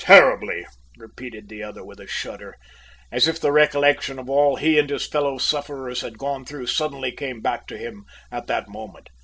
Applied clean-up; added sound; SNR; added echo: none; none; none; none.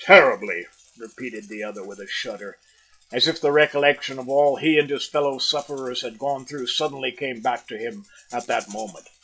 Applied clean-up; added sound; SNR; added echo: classical method log-MMSE.